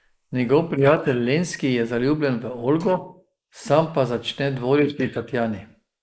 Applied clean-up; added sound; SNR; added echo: neural mask model Resemble Enhance denoiser.